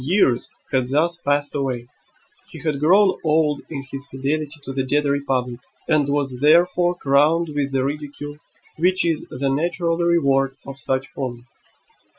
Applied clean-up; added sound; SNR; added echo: classical method Wiener filter.